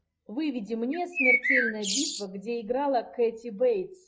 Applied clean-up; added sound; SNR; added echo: classical method log-MMSE.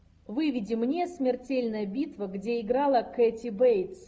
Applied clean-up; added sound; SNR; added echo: none; none; none; none.